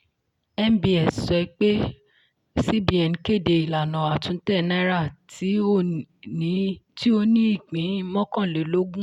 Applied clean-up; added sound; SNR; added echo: none; none; none; none.